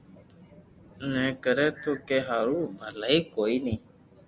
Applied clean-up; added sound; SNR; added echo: none; none; none; none.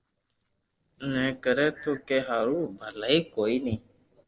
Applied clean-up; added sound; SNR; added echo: neural separator model SepFormer DNS4.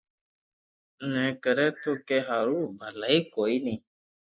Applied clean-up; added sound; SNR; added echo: neural mask model Resemble Enhance denoiser.